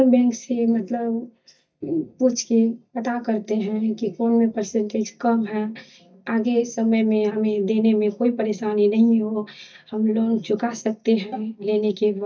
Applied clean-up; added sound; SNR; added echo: neural mask model DeepFilterNet 3.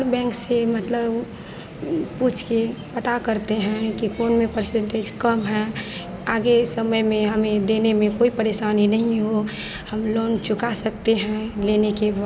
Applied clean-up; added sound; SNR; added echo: none; none; none; none.